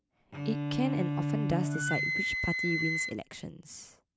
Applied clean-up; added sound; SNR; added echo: none; Wind instrument, woodwind instrument + Bowed string instrument; -2 dB; none.